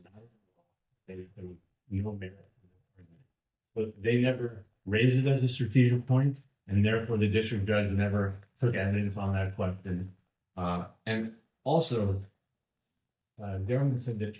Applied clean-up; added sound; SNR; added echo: neural mask model DeepFilterNet 3.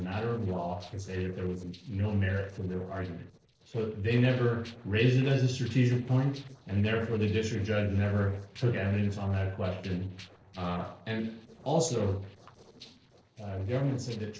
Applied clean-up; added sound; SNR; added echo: neural separator model SepFormer DNS4.